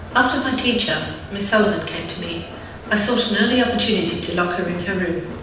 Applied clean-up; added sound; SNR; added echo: none; Crowd; 14 dB; reverberation time 0.9 s.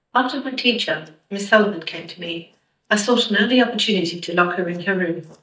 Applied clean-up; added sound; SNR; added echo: neural mask model DeepFilterNet 3.